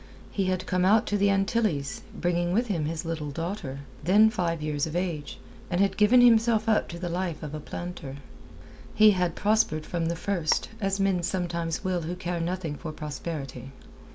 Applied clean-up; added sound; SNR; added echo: none; Telephone; 13 dB; none.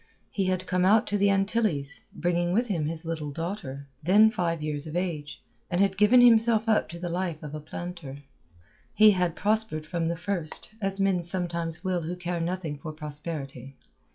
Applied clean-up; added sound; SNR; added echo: classical method log-MMSE.